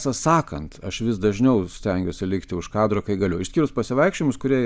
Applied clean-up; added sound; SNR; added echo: none; none; none; none.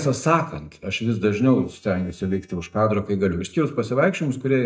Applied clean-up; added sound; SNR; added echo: neural mask model DeepFilterNet 3.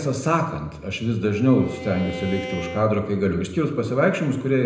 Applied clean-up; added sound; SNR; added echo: none; Bowed string instrument; 13 dB; reverberation time 0.8 s.